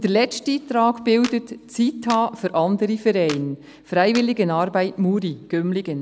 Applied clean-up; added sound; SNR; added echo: none; Clapping; 19 dB; none.